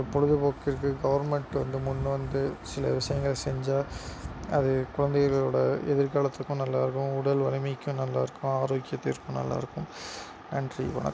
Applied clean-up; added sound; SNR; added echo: none; none; none; none.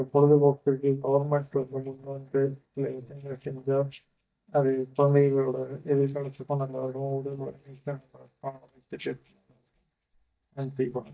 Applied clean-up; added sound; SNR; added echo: neural mask model DeepFilterNet 3.